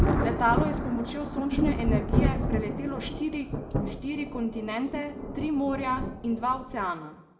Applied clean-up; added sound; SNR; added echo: none; Thunder; -1 dB; reverberation time 0.8 s.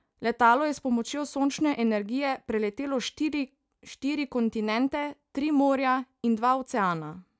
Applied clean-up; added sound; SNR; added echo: none; none; none; none.